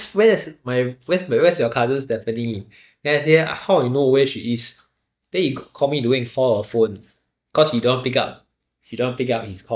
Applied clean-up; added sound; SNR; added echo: neural mask model DeepFilterNet 3.